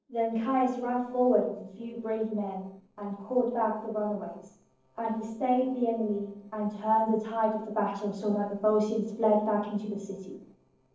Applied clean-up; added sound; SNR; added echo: neural separator model SepFormer DNS4.